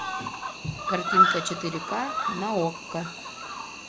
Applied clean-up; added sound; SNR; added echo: none; Cricket; -4 dB; none.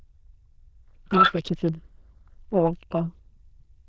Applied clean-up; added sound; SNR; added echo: neural diffusion model UNIVERSE++.